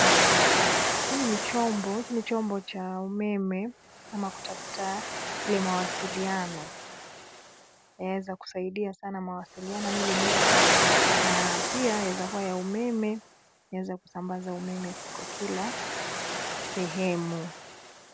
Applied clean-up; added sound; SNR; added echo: none; Waves, surf; -3 dB; none.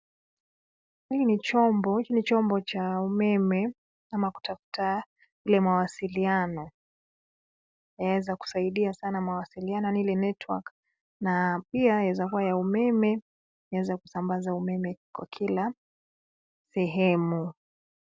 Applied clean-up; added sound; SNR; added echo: none; none; none; none.